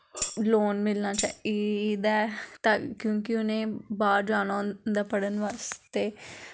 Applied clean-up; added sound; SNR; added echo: none; Tambourine; 9 dB; none.